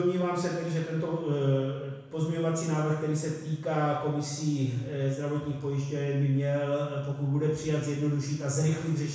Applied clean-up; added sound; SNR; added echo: none; none; none; reverberation time 1.0 s.